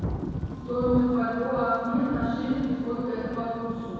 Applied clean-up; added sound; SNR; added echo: none; Thunder / Rain; 6 dB; reverberation time 2.0 s.